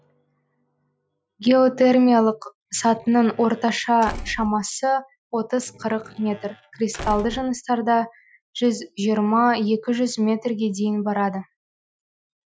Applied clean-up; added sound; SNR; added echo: classical method Wiener filter.